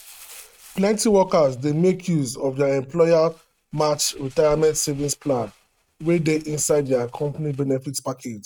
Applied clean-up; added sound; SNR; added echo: neural mask model RNNoise.